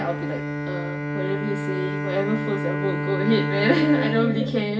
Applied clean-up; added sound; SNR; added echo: none; Bowed string instrument; 2 dB; reverberation time 2.1 s.